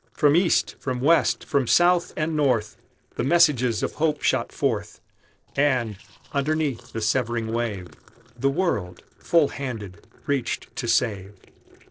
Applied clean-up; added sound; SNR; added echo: neural separator model SepFormer DNS4.